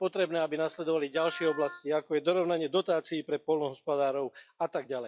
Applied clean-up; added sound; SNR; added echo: classical method log-MMSE.